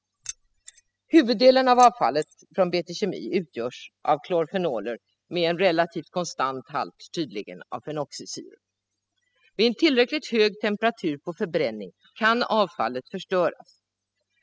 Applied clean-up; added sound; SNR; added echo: classical method spectral subtraction.